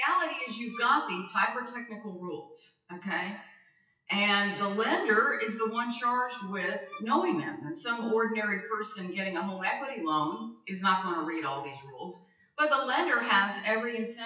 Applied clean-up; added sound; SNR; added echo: classical method WPE with log-MMSE.